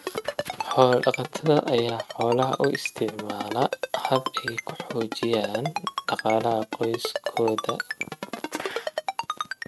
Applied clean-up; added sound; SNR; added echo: neural mask model RNNoise.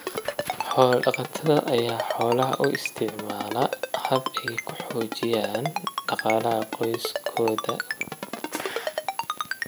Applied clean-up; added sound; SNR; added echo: none; Ringtone; 5 dB; none.